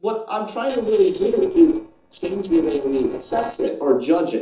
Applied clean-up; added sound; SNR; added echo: neural separator model SepFormer DNS4.